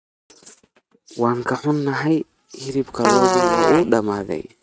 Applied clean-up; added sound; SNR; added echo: neural mask model RNNoise.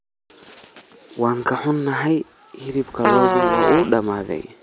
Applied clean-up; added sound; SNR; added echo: none; Fart; -1 dB; none.